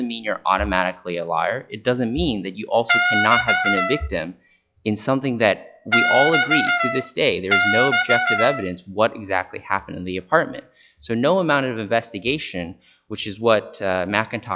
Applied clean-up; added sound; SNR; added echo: classical method log-MMSE.